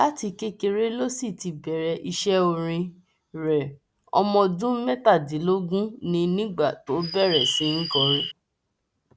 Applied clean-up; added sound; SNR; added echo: none; Bird; 2 dB; none.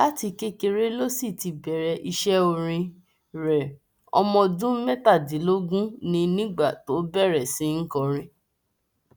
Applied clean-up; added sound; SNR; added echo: none; none; none; none.